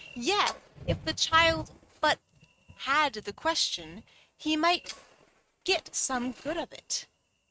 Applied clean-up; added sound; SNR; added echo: neural mask model RNNoise.